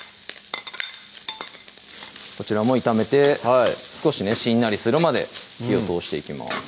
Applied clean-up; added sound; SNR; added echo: none; none; none; none.